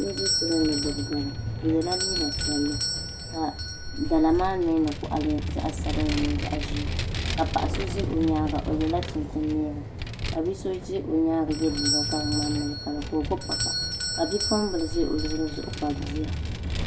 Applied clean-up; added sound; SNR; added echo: none; Vehicle + Doorbell; 2 dB; none.